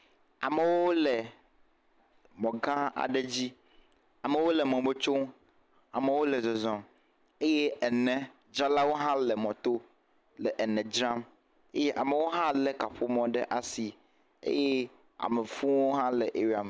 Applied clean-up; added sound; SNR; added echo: none; none; none; none.